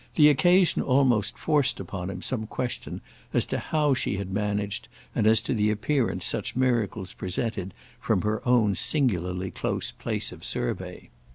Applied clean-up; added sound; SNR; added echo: none; none; none; none.